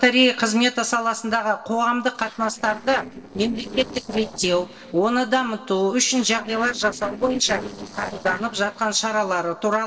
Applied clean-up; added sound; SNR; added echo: neural separator model SepFormer DNS4.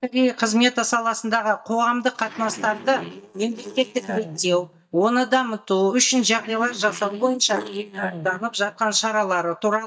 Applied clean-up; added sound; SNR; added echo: neural mask model DeepFilterNet 3.